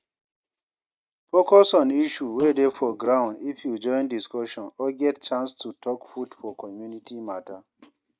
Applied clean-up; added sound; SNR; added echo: neural mask model RNNoise.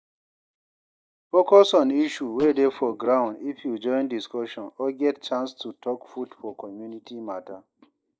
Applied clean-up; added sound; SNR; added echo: neural mask model DeepFilterNet 3.